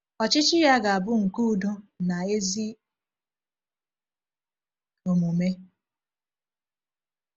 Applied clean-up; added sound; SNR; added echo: none; none; none; none.